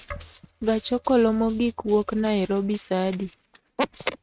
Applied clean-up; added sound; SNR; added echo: neural mask model RNNoise.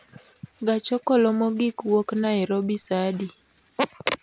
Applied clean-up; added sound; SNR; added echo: none; none; none; none.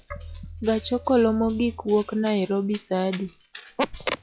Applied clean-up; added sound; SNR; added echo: classical method log-MMSE.